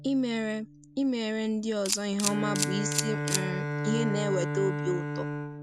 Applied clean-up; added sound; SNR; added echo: none; Camera + Bowed string instrument; 2 dB; none.